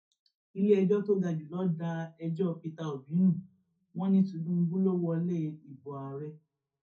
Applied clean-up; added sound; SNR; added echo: none; none; none; reverberation time 0.3 s.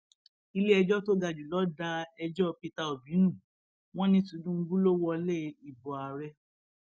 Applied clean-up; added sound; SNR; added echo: none; none; none; none.